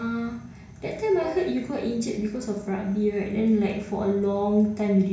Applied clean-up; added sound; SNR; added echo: none; Brass instrument; 18 dB; reverberation time 0.6 s.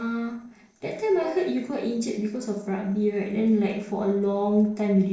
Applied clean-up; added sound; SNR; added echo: neural separator model SepFormer DNS4.